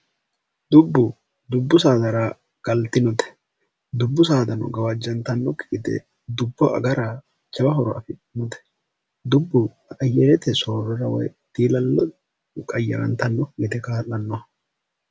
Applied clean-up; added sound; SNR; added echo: none; none; none; none.